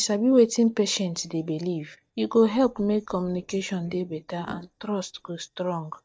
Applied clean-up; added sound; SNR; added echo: neural mask model DeepFilterNet 3.